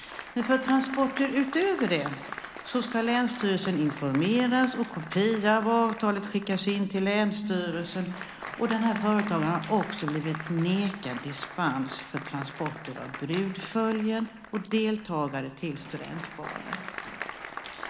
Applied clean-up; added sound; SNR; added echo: none; Applause; 13 dB; none.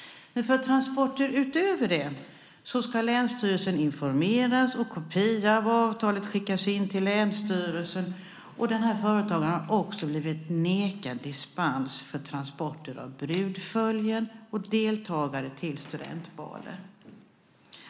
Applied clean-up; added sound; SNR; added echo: none; none; none; none.